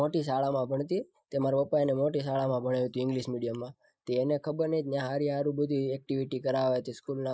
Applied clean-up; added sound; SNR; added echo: neural mask model Resemble Enhance denoiser.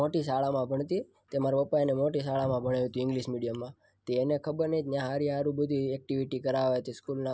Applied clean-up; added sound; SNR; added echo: none; none; none; none.